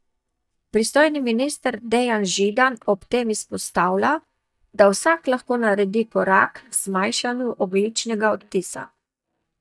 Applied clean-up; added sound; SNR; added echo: neural mask model DeepFilterNet 3.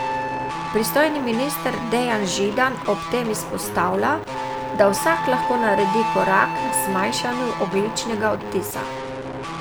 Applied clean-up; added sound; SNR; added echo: none; Guitar + Wind instrument, woodwind instrument; 4 dB; none.